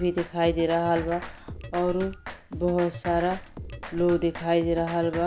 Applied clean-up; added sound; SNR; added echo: none; Drum kit; 12 dB; none.